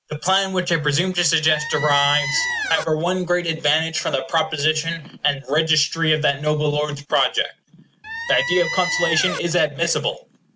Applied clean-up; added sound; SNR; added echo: none; Squeak; 4 dB; none.